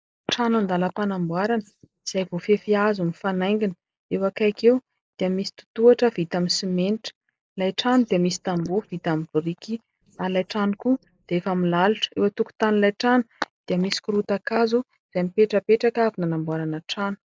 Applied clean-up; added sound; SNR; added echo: neural mask model Resemble Enhance denoiser.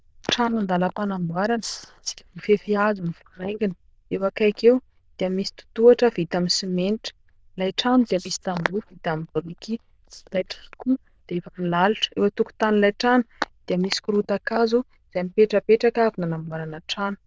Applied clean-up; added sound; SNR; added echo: neural diffusion model UNIVERSE++.